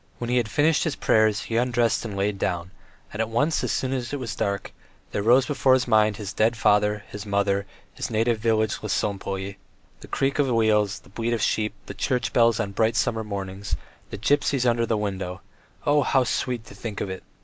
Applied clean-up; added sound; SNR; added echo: none; none; none; none.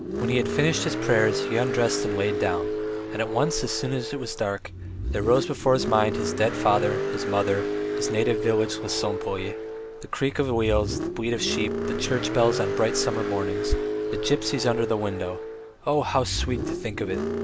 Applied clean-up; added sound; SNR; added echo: none; Car; 3 dB; none.